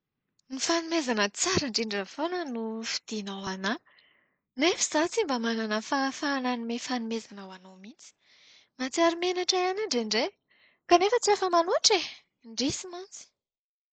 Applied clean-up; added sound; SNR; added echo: neural mask model Resemble Enhance denoiser.